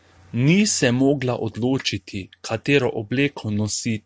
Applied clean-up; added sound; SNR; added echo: none; none; none; none.